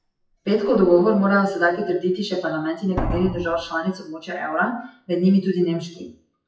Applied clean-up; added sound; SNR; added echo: classical method WPE with log-MMSE.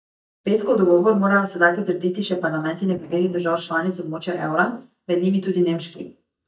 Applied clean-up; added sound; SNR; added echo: neural mask model DeepFilterNet 3.